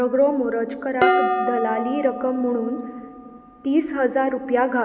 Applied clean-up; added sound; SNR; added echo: none; Dishes, pots, and pans; 5 dB; none.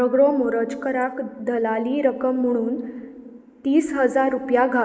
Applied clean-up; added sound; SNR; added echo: neural mask model Resemble Enhance denoiser.